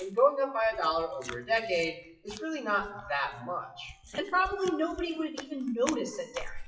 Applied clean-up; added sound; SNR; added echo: classical method WPE with log-MMSE.